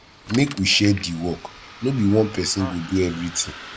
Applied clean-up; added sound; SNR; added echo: none; Bicycle + Bus; 17 dB; none.